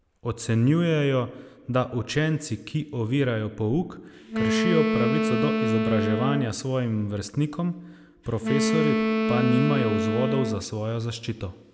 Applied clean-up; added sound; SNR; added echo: none; Wind instrument, woodwind instrument; 0 dB; none.